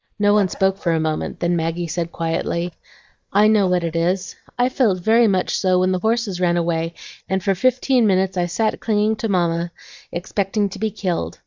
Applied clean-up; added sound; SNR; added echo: neural mask model DeepFilterNet 3.